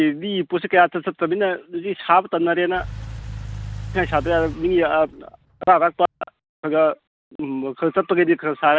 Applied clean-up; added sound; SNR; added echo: none; Engine / Car; 13 dB; none.